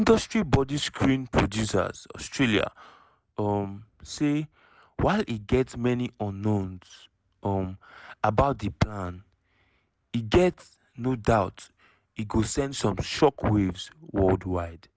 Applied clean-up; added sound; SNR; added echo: none; none; none; none.